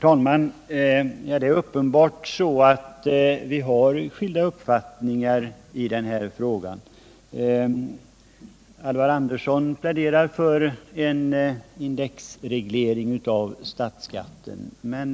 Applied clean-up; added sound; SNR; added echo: none; none; none; none.